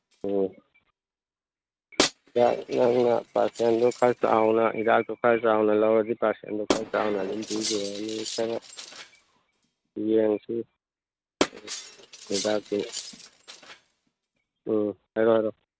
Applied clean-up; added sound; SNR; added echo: neural mask model RNNoise.